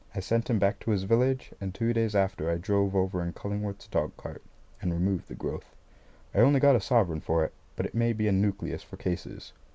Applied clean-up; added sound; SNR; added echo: none; none; none; none.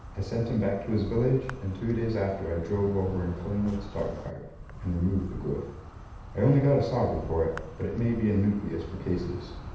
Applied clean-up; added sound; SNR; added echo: none; Insect; 12 dB; reverberation time 0.8 s.